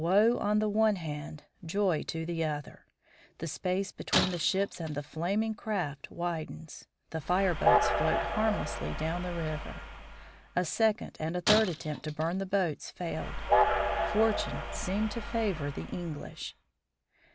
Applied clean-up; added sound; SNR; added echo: none; Shatter + Train; 2 dB; none.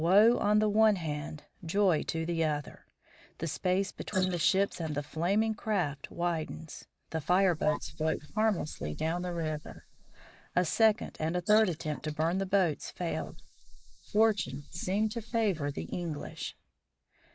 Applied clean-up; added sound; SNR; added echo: neural mask model Resemble Enhance denoiser.